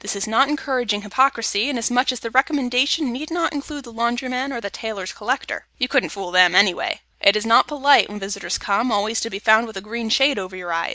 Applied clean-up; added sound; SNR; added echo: none; none; none; none.